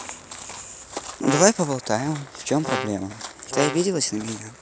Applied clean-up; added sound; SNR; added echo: none; Brass instrument; 7 dB; none.